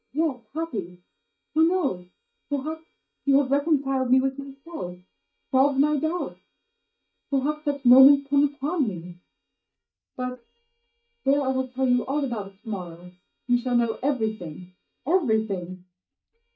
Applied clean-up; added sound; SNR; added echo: neural mask model DeepFilterNet 3.